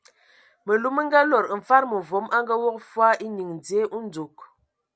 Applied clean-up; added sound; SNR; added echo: none; none; none; none.